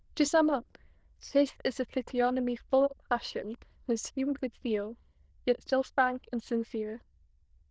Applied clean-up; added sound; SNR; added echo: neural diffusion model UNIVERSE++.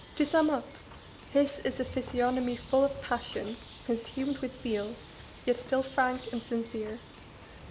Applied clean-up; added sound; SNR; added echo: none; Bird; 14 dB; none.